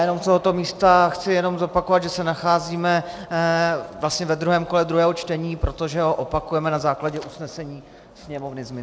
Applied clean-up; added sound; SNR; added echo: none; none; none; none.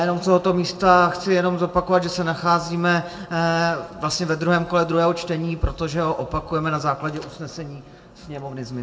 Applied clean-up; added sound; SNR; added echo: none; none; none; reverberation time 1.0 s.